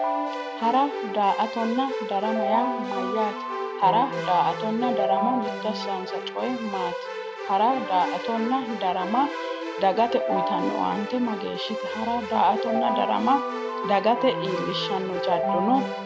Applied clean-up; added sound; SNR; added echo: none; Keyboard (musical); 3 dB; none.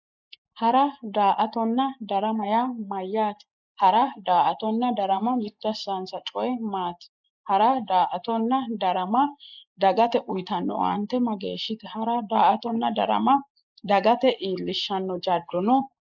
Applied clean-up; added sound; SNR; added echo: neural mask model Resemble Enhance denoiser.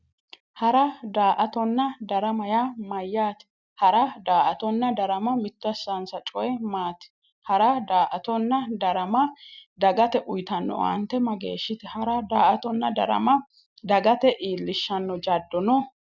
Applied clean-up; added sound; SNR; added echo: none; none; none; none.